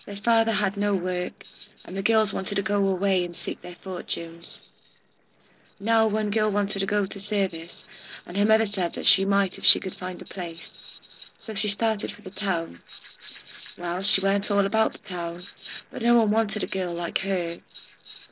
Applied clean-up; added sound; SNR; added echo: neural separator model SepFormer DNS4.